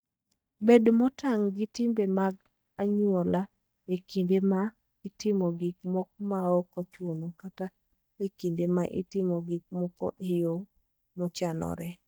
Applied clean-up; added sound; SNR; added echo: neural mask model DeepFilterNet 3.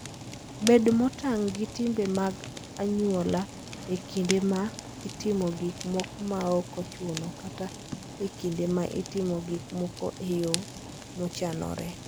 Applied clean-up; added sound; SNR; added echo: none; Fire; 11 dB; none.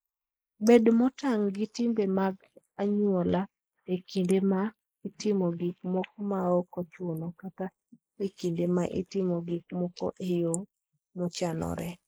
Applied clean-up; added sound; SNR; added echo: neural mask model Resemble Enhance denoiser.